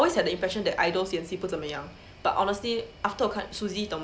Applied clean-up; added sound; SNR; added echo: none; none; none; none.